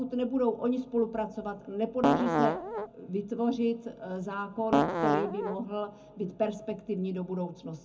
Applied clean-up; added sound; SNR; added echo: none; Fart; -4 dB; reverberation time 0.3 s.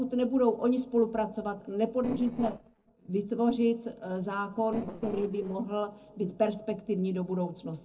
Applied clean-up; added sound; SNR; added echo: neural separator model SepFormer DNS4.